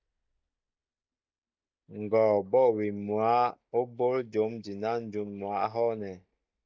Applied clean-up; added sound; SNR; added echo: neural mask model DeepFilterNet 3.